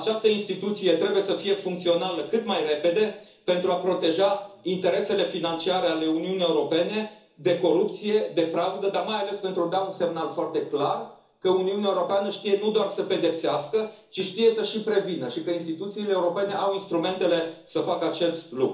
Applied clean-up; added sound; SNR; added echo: none; Snare drum; 19 dB; reverberation time 0.7 s.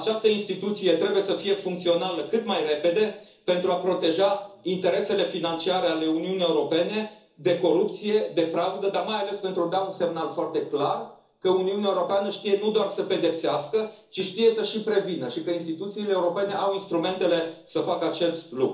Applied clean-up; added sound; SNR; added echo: neural separator model SepFormer DNS4.